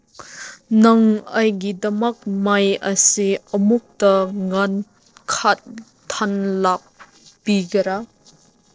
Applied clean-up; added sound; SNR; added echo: neural separator model SepFormer DNS4.